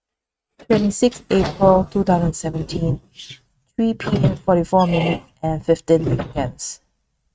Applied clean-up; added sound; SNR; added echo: neural mask model RNNoise.